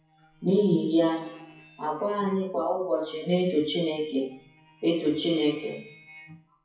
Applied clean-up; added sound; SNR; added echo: classical method WPE with log-MMSE.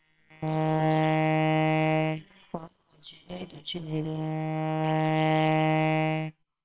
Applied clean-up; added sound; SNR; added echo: neural separator model SepFormer WHAMR!.